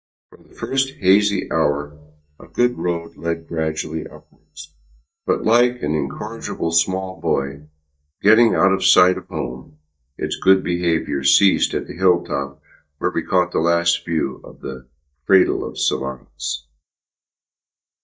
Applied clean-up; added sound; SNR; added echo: neural mask model DeepFilterNet 3.